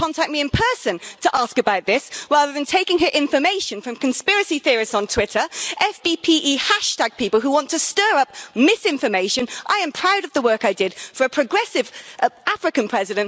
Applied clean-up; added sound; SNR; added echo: none; none; none; none.